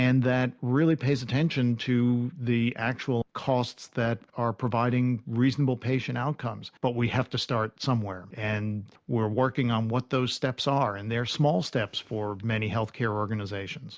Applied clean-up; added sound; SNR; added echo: none; none; none; none.